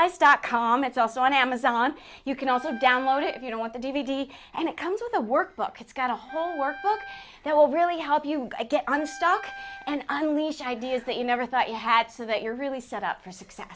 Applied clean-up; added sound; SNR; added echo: none; Wind instrument, woodwind instrument; 17 dB; none.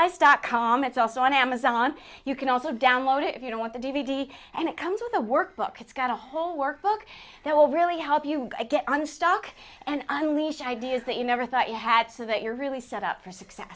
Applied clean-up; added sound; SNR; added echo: none; none; none; none.